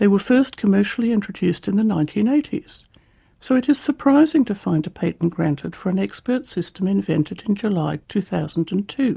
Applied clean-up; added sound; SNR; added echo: none; none; none; none.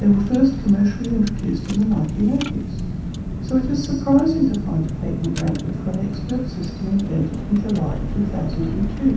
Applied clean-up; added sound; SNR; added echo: none; Car; 5 dB; reverberation time 0.7 s.